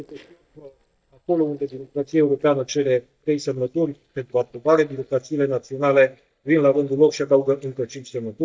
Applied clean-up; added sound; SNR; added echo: neural mask model DeepFilterNet 3.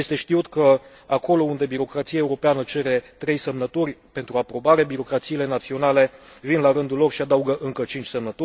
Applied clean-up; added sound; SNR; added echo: none; none; none; none.